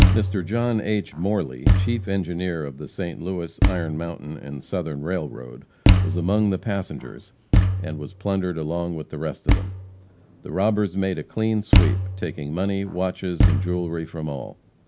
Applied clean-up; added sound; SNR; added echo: none; Thump, thud; -3 dB; none.